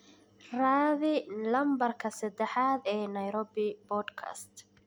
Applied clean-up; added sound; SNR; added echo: none; none; none; none.